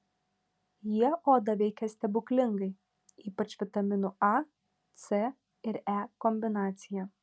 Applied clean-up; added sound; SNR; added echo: none; none; none; none.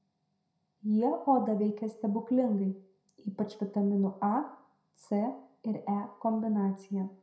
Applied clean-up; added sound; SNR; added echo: none; none; none; reverberation time 0.5 s.